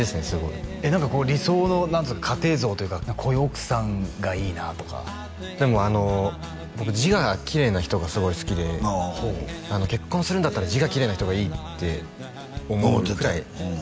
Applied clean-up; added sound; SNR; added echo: none; none; none; none.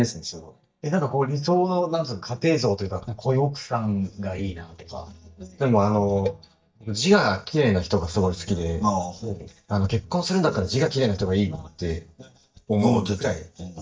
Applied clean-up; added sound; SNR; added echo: neural mask model DeepFilterNet 3.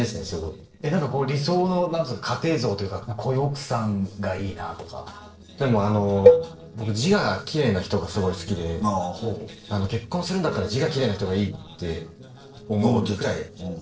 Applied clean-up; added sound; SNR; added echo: neural separator model SepFormer DNS4.